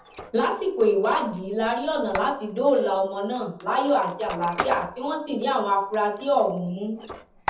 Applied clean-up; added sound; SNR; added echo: none; Squeak; 13 dB; reverberation time 0.7 s.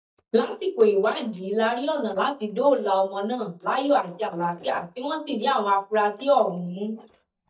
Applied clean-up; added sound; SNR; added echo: neural mask model DeepFilterNet 3.